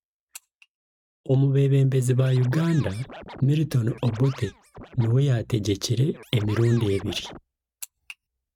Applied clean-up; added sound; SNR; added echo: neural mask model RNNoise.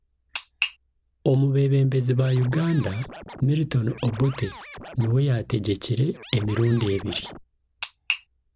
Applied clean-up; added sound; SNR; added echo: none; Scratching (performance technique); 17 dB; none.